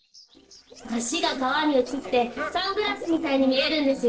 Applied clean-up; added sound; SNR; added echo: neural separator model SepFormer DNS4.